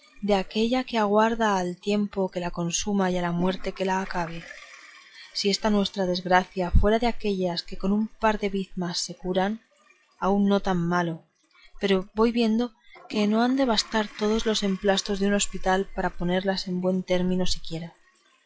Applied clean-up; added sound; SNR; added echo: classical method log-MMSE.